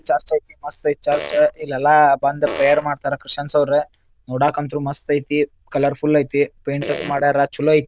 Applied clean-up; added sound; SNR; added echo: neural diffusion model UNIVERSE++.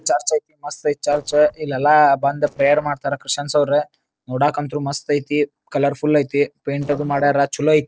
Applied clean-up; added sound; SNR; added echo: neural separator model SepFormer DNS4.